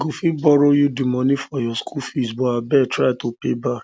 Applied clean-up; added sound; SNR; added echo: none; none; none; none.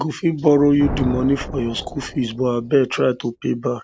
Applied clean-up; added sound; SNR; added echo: none; Thunder; 13 dB; none.